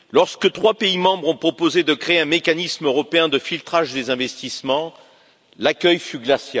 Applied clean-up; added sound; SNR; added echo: none; none; none; none.